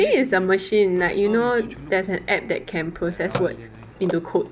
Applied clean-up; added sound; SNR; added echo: none; Telephone; 15 dB; none.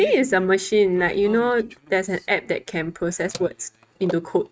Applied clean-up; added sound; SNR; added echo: neural mask model RNNoise.